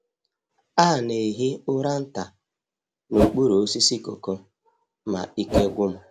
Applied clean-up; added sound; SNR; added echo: none; Whoosh, swoosh, swish; 0 dB; none.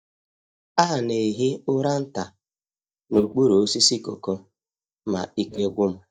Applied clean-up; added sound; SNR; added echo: neural mask model DeepFilterNet 3.